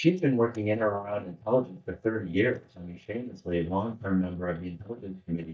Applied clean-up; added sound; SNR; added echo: neural mask model DeepFilterNet 3.